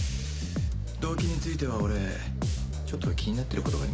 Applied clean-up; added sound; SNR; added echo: none; Bass guitar; -4 dB; none.